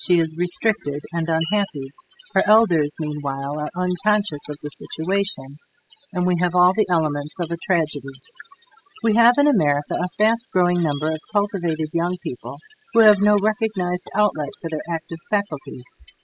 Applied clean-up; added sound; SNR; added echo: classical method spectral subtraction.